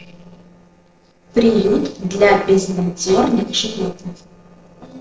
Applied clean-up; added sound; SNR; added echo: neural separator model SepFormer DNS4.